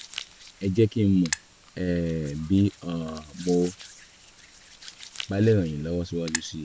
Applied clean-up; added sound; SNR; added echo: none; Hands; 14 dB; none.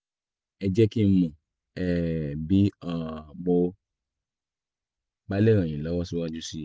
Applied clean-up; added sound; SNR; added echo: none; none; none; none.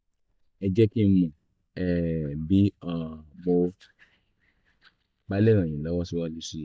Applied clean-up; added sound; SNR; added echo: neural mask model DeepFilterNet 3.